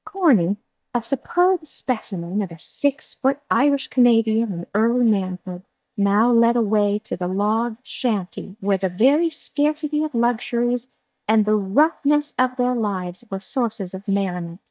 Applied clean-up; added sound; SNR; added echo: neural mask model DeepFilterNet 3.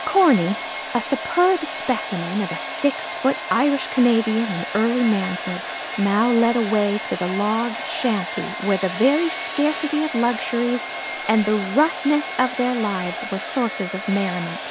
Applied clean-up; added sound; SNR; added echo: none; Domestic sounds, home sounds; 8 dB; none.